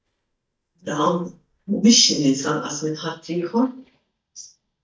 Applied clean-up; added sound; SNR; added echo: neural mask model DeepFilterNet 3.